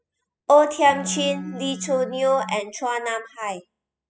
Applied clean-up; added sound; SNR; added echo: classical method spectral subtraction.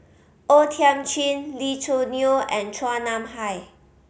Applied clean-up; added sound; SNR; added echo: none; none; none; none.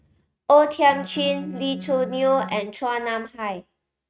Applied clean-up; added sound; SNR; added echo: neural mask model RNNoise.